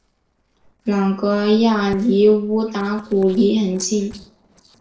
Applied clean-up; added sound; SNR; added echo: neural separator model SepFormer DNS4.